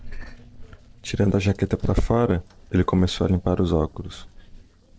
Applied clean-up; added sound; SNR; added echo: neural separator model SepFormer DNS4.